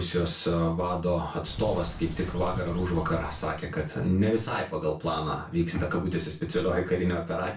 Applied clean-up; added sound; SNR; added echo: none; Bird; 9 dB; reverberation time 0.3 s.